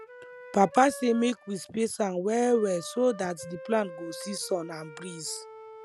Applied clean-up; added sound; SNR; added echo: none; Wind instrument, woodwind instrument; 17 dB; none.